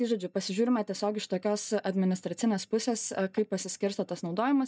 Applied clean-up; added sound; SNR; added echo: neural mask model DeepFilterNet 3.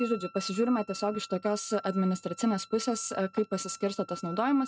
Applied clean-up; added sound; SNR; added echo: neural mask model RNNoise.